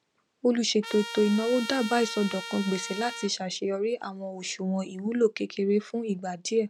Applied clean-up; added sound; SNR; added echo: none; Trumpet; 11 dB; none.